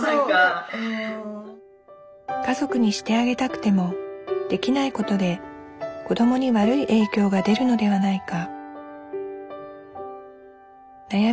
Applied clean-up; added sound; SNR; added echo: none; none; none; none.